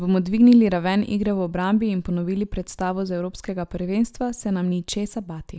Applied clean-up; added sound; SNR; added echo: none; none; none; none.